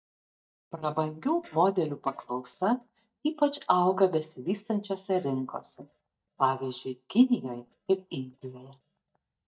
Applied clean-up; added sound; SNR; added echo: neural mask model DeepFilterNet 3.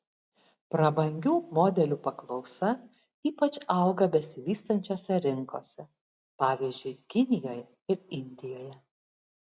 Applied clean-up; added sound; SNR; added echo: none; none; none; none.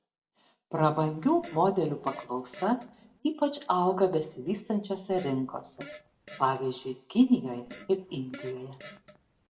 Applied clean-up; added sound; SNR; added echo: none; Fart; 20 dB; reverberation time 0.4 s.